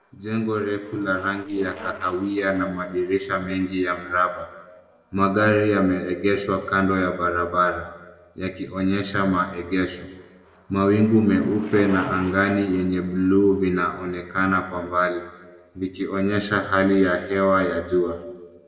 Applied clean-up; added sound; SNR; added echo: neural separator model SepFormer DNS4.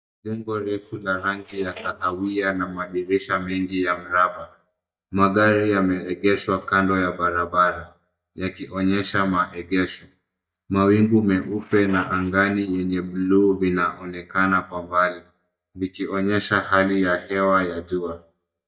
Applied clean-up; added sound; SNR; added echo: neural mask model DeepFilterNet 3.